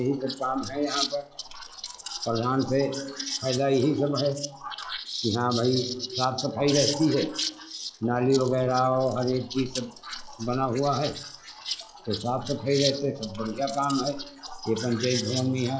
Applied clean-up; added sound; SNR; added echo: classical method log-MMSE.